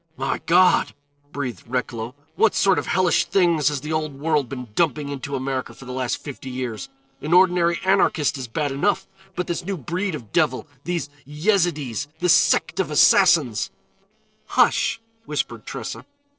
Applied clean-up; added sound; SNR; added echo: neural separator model SepFormer DNS4.